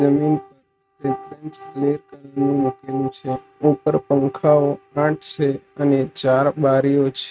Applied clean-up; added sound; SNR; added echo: neural mask model RNNoise.